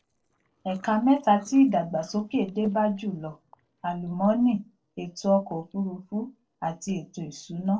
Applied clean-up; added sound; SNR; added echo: neural separator model SepFormer DNS4.